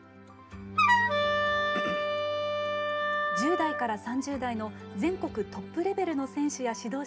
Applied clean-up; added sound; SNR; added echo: none; Wind instrument, woodwind instrument; -5 dB; reverberation time 0.3 s.